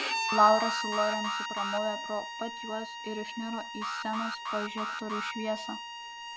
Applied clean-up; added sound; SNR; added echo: none; Alarm + Bowed string instrument; 3 dB; none.